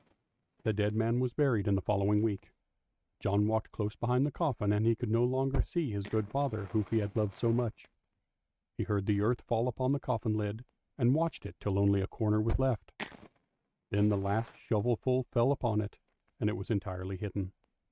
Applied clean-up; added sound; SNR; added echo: neural mask model RNNoise.